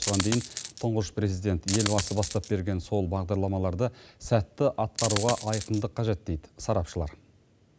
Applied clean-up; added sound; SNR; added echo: none; Coin (dropping); 5 dB; none.